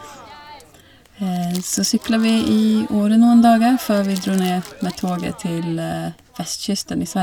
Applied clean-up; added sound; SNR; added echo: none; Crumpling, crinkling + Crowd; 20 dB; none.